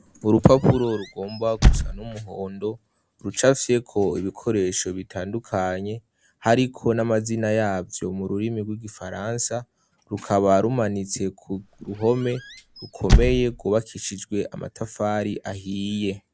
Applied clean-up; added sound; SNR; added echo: none; Squeak / Slam; 0 dB; none.